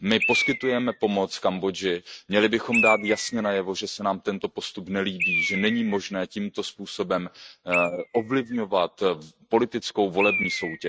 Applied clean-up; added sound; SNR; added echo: neural mask model RNNoise.